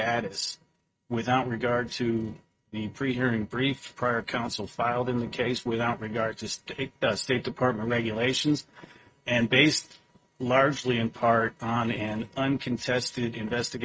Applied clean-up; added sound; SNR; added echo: neural mask model RNNoise.